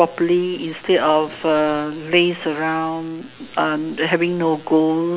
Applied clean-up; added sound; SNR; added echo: none; none; none; none.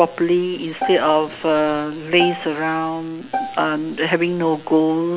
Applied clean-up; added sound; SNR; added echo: none; Bowed string instrument; 10 dB; none.